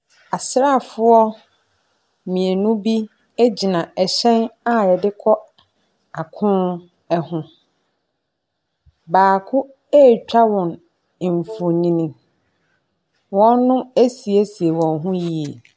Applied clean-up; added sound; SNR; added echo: none; Wind instrument, woodwind instrument; 17 dB; none.